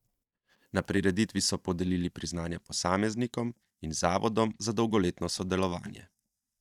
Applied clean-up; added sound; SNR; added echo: neural mask model DeepFilterNet 3.